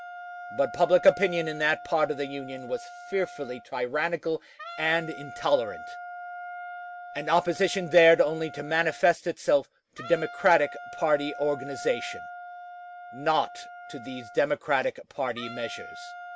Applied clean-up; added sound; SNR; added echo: none; Wind instrument, woodwind instrument; 14 dB; none.